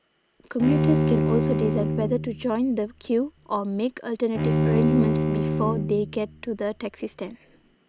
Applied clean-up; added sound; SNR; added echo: none; Bowed string instrument; -1 dB; none.